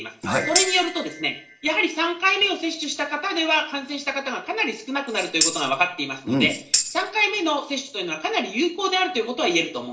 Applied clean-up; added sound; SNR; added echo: none; Tambourine; 3 dB; reverberation time 0.4 s.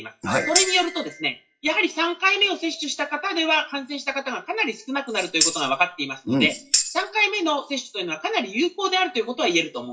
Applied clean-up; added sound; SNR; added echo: classical method WPE with log-MMSE.